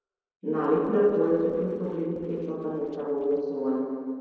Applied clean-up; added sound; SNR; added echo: neural separator model SepFormer DNS4.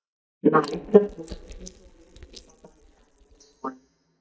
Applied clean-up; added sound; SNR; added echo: neural mask model DeepFilterNet 3.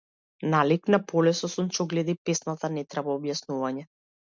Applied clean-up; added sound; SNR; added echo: none; none; none; none.